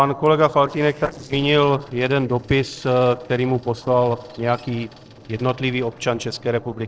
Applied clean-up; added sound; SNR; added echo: neural separator model SepFormer DNS4.